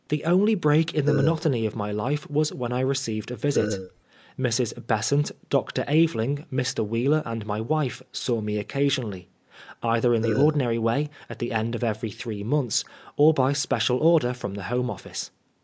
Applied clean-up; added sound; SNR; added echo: none; Burping, eructation; 4 dB; none.